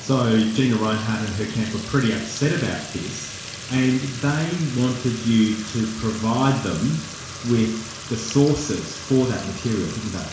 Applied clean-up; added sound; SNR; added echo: none; Fill (with liquid) / Trickle, dribble / Sink (filling or washing); 12 dB; reverberation time 0.7 s.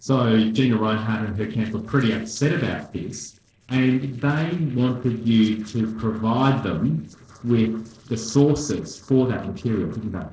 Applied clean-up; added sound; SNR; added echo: neural separator model SepFormer DNS4.